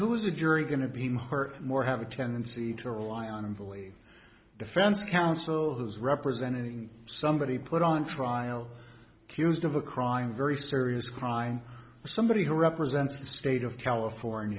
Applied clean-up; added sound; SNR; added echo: none; none; none; none.